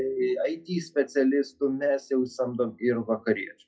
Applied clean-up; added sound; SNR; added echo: classical method WPE with log-MMSE.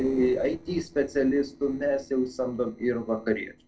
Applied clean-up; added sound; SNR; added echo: neural separator model SepFormer DNS4.